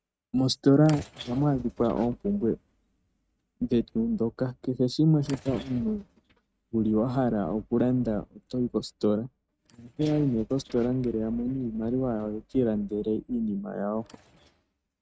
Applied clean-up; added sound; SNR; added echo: neural mask model RNNoise.